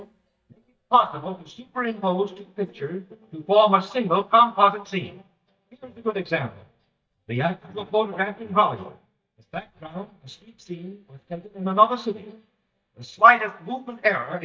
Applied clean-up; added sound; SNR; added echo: neural mask model DeepFilterNet 3.